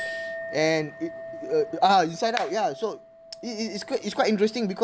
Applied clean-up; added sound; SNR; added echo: none; Chink, clink; 13 dB; none.